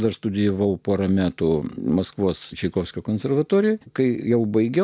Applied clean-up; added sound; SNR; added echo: none; none; none; none.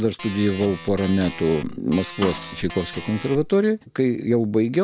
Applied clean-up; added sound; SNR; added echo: none; Snare drum + Organ; 13 dB; none.